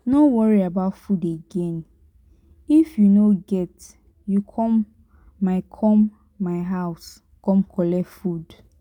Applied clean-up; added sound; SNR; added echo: none; none; none; none.